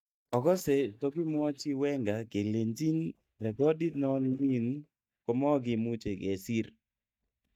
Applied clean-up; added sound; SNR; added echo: neural mask model DeepFilterNet 3.